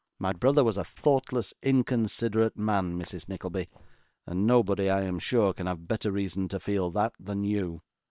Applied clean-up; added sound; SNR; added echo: neural separator model SepFormer WHAM!.